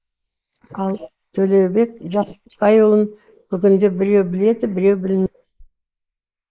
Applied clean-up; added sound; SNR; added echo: neural mask model Resemble Enhance denoiser.